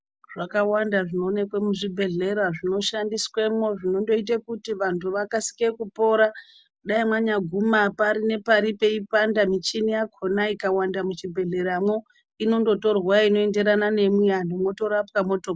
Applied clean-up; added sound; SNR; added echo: none; none; none; none.